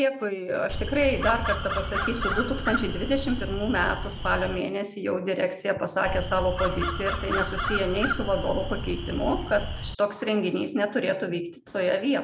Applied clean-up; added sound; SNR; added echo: none; Crow; 3 dB; none.